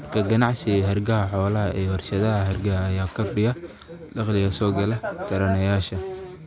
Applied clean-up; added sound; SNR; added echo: none; none; none; none.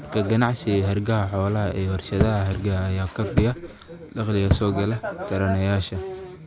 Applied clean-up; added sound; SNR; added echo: none; Thump, thud; 3 dB; none.